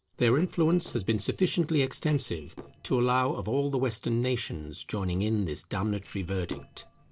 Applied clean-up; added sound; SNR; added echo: neural separator model SepFormer DNS4.